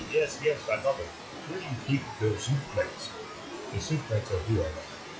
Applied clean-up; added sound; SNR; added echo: classical method WPE with log-MMSE.